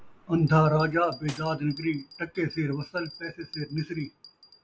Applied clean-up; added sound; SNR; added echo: none; Cutlery, silverware + Bell; 20 dB; none.